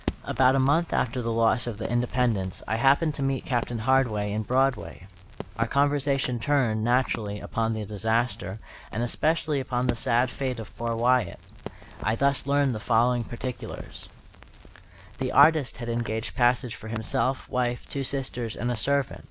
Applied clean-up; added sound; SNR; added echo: none; Crackle; 15 dB; none.